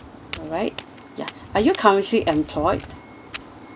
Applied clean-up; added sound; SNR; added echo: none; Walk, footsteps; 15 dB; none.